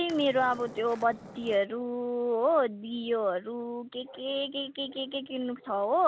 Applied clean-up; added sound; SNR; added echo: none; Skateboard; 17 dB; none.